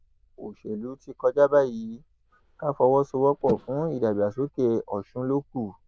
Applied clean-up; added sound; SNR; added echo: neural diffusion model UNIVERSE++.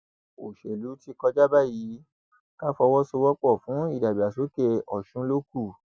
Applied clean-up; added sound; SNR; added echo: none; none; none; none.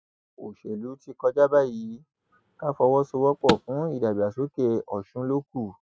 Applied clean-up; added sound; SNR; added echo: neural mask model RNNoise.